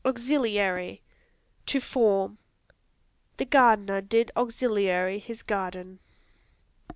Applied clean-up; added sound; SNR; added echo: none; none; none; none.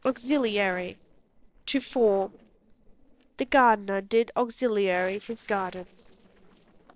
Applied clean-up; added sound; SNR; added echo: neural separator model SepFormer DNS4.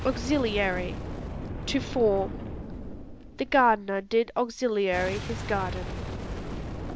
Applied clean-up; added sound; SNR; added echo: none; Boom; 7 dB; none.